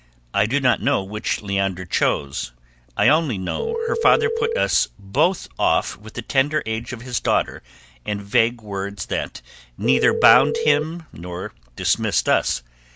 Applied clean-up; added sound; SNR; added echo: none; Telephone; 0 dB; none.